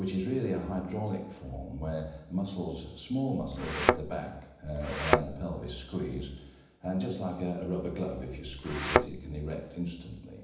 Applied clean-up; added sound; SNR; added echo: none; Thump, thud; -5 dB; reverberation time 0.9 s.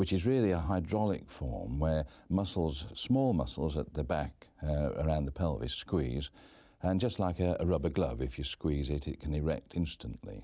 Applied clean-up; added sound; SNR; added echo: none; none; none; none.